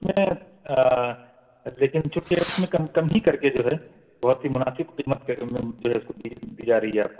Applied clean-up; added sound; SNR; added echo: none; Fireworks; 10 dB; reverberation time 1.1 s.